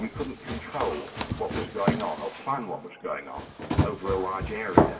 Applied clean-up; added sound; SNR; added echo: none; Run; -3 dB; reverberation time 2.0 s.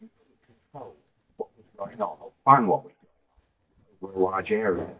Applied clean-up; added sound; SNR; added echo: neural mask model DeepFilterNet 3.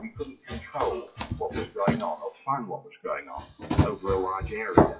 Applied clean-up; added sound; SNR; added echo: classical method WPE with log-MMSE.